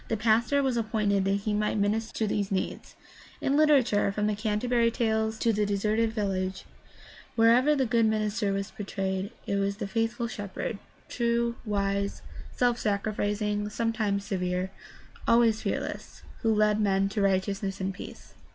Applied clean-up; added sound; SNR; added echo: none; none; none; none.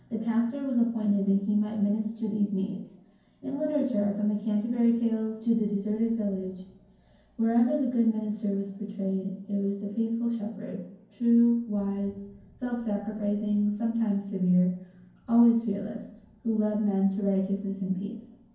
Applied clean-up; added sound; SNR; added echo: none; none; none; reverberation time 0.9 s.